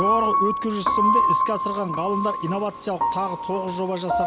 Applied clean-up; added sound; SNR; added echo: none; Piano; -3 dB; none.